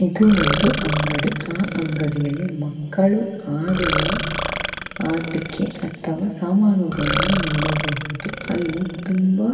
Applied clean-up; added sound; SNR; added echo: none; Burping, eructation; 6 dB; reverberation time 2.3 s.